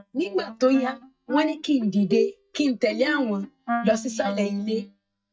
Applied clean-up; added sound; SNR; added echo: neural mask model DeepFilterNet 3.